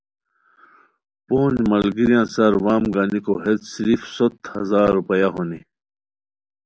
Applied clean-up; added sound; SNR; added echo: none; none; none; none.